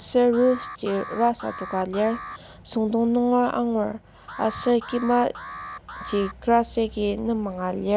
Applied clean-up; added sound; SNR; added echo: none; Alarm; 16 dB; none.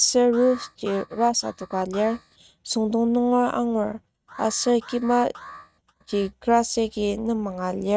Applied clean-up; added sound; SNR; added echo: neural mask model RNNoise.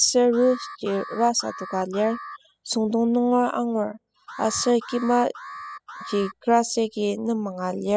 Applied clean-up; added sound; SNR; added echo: classical method spectral subtraction.